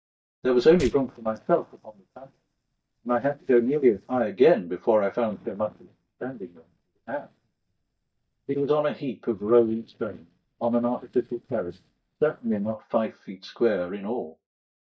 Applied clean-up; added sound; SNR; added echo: neural mask model DeepFilterNet 3.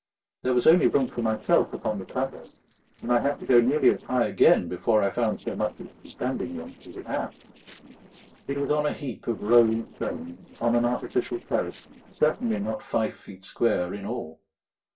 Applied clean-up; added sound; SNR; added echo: neural separator model SepFormer DNS4.